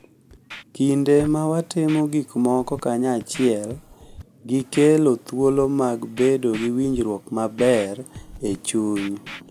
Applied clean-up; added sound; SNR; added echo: none; Scratching (performance technique); 19 dB; none.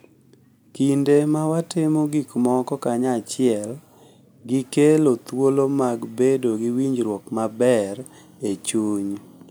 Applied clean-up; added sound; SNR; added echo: none; none; none; none.